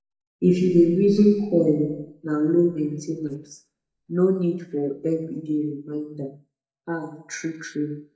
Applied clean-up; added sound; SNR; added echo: neural mask model DeepFilterNet 3.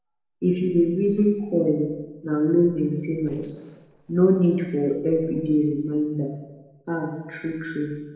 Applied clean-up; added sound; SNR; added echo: neural separator model SepFormer DNS4.